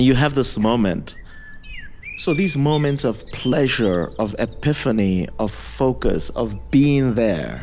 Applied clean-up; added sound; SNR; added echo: none; Bird vocalization, bird call, bird song; 12 dB; none.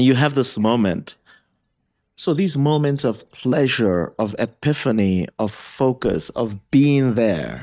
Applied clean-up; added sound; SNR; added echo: neural mask model DeepFilterNet 3.